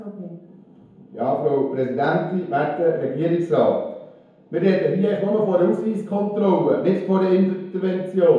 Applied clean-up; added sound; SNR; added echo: none; none; none; reverberation time 0.9 s.